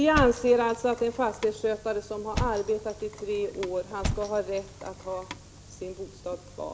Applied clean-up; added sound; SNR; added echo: none; Thump, thud; 8 dB; none.